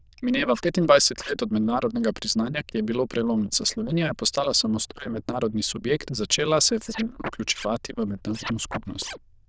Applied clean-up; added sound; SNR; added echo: neural diffusion model UNIVERSE++.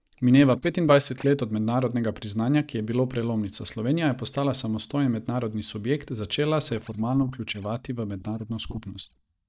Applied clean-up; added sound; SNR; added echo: neural mask model DeepFilterNet 3.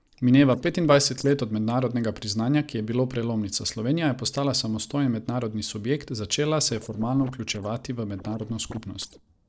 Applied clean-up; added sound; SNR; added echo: neural separator model SepFormer DNS4.